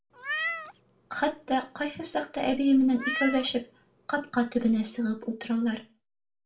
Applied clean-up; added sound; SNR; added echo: none; Meow; 9 dB; reverberation time 0.3 s.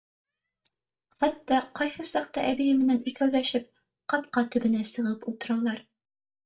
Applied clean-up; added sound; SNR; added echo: neural mask model DeepFilterNet 3.